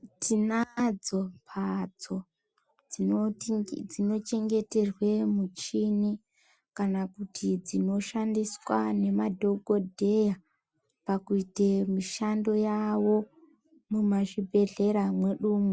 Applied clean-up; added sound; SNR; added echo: none; none; none; none.